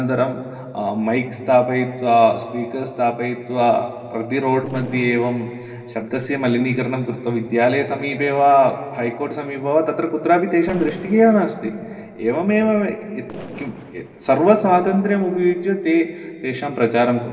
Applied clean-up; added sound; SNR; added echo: neural separator model SepFormer DNS4.